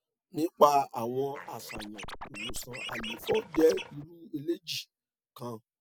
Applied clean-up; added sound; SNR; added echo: none; Scratching (performance technique); 9 dB; none.